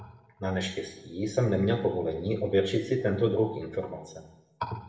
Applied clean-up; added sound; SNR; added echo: none; none; none; reverberation time 0.8 s.